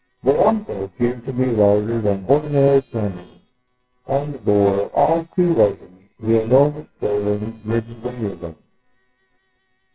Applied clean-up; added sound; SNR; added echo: neural separator model SepFormer WHAMR!.